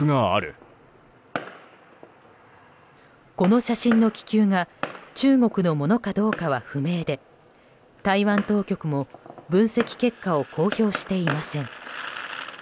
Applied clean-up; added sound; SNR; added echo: none; Fireworks; 14 dB; none.